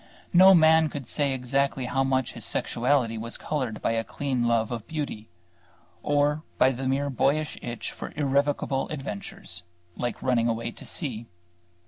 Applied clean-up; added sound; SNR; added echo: none; none; none; none.